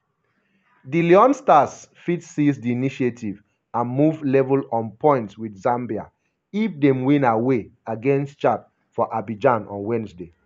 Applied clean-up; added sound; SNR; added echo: none; none; none; none.